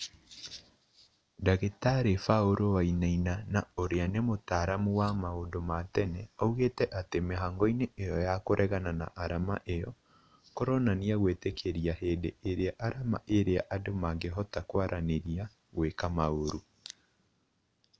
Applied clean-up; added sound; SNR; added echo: none; none; none; none.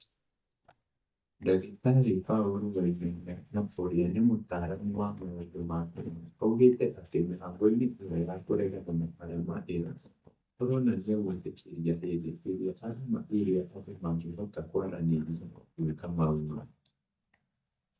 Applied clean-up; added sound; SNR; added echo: neural mask model DeepFilterNet 3.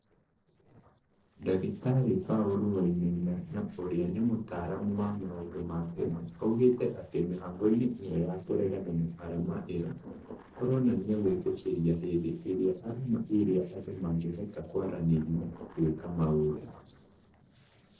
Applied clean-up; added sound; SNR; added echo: neural separator model SepFormer DNS4.